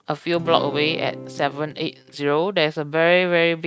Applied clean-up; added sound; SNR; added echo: neural mask model RNNoise.